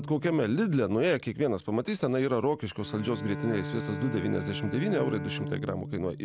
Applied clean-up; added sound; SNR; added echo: none; Bowed string instrument; 9 dB; none.